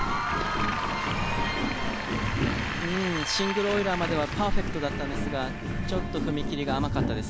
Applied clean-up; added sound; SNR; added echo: none; Walk, footsteps; 1 dB; none.